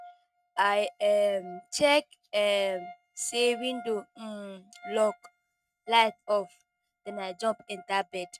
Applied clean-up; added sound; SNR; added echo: neural mask model RNNoise.